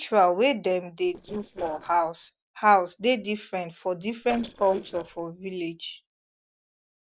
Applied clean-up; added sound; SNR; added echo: neural separator model SepFormer DNS4.